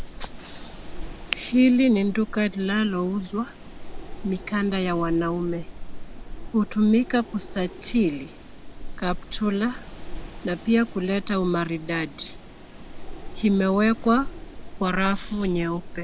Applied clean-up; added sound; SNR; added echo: none; Wind; 10 dB; none.